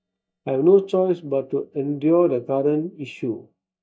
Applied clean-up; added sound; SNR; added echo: neural mask model DeepFilterNet 3.